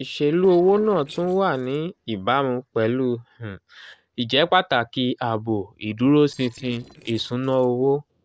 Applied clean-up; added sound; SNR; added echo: neural separator model SepFormer DNS4.